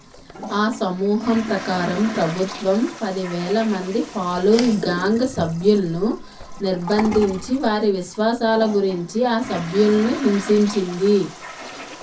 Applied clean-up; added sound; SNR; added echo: none; Toilet flush; 13 dB; reverberation time 0.3 s.